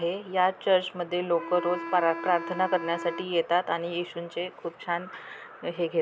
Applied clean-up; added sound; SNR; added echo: none; Wind instrument, woodwind instrument; 11 dB; none.